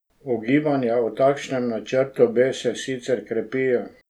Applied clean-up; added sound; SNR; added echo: none; none; none; none.